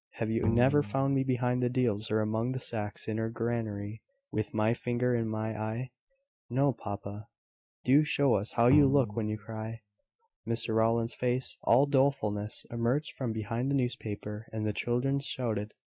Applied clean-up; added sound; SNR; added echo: neural mask model RNNoise.